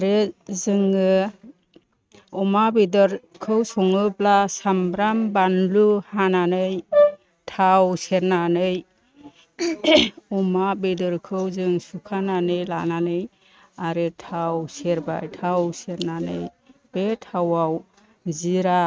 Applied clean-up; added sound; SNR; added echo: neural mask model RNNoise.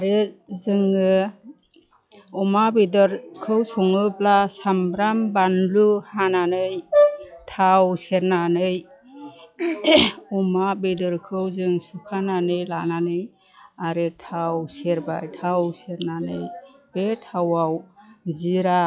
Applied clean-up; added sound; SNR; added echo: classical method log-MMSE.